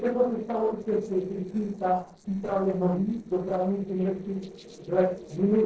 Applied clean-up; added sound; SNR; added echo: neural separator model SepFormer DNS4.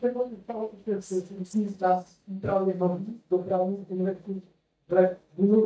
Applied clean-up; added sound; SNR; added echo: neural mask model DeepFilterNet 3.